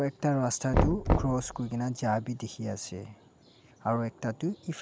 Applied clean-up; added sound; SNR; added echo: none; Knock; 1 dB; none.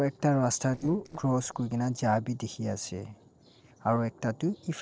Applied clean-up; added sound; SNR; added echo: neural separator model SepFormer DNS4.